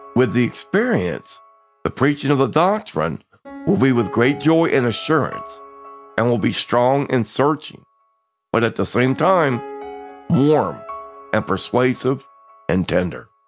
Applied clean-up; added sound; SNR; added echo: none; Piano; 19 dB; none.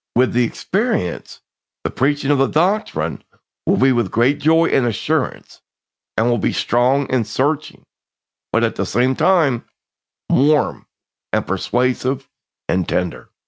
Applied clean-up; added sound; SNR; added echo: none; none; none; none.